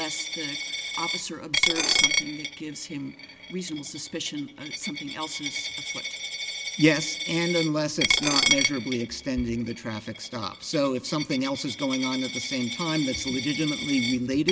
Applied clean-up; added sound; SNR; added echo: none; Coin (dropping); 1 dB; none.